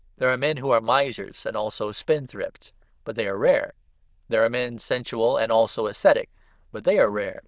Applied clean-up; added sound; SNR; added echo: neural diffusion model UNIVERSE++.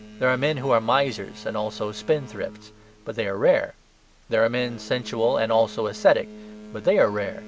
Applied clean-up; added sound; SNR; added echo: none; Boat, Water vehicle; 19 dB; none.